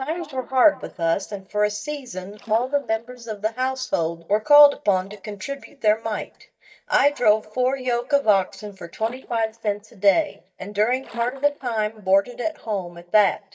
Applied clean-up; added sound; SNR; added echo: neural mask model DeepFilterNet 3.